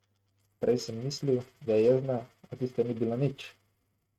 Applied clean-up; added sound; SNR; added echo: neural mask model RNNoise.